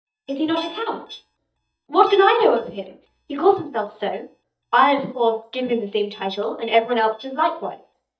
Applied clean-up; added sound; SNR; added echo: neural mask model DeepFilterNet 3.